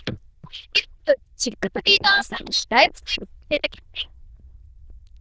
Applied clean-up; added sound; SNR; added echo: neural diffusion model UNIVERSE++.